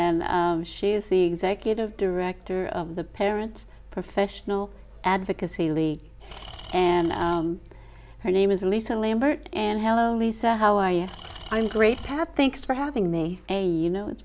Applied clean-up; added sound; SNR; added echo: none; Engine / Tools; 16 dB; none.